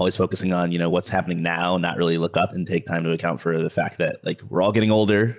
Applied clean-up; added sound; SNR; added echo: none; none; none; none.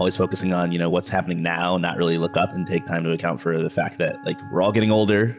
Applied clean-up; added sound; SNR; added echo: none; Wind instrument, woodwind instrument; 19 dB; none.